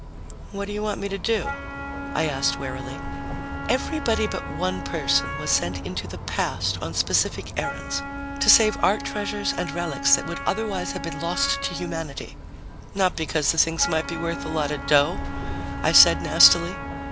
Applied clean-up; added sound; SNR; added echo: none; Bus + Wind instrument, woodwind instrument; 6 dB; none.